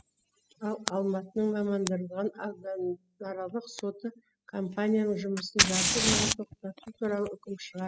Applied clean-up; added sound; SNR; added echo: classical method spectral subtraction.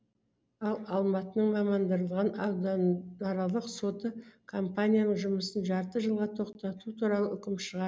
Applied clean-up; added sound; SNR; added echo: none; none; none; none.